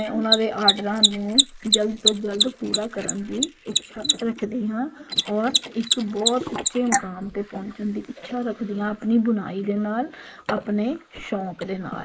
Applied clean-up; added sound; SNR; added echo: neural mask model Resemble Enhance denoiser.